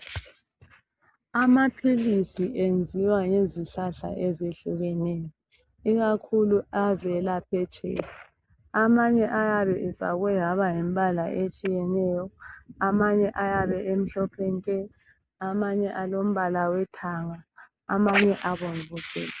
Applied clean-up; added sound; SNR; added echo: none; none; none; none.